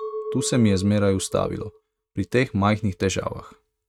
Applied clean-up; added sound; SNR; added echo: neural mask model RNNoise.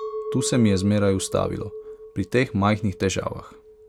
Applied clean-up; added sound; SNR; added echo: none; Chink, clink; 12 dB; none.